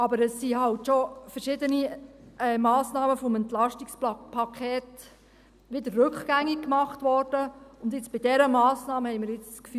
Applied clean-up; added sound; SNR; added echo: none; none; none; none.